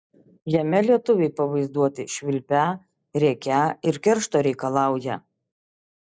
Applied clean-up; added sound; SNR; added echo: none; none; none; none.